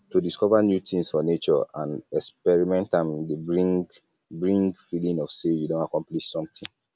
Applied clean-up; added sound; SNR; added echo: none; none; none; none.